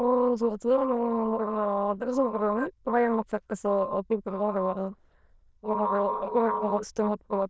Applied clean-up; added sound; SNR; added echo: neural diffusion model UNIVERSE++.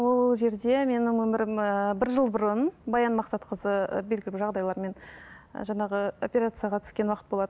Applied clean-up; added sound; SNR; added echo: none; none; none; none.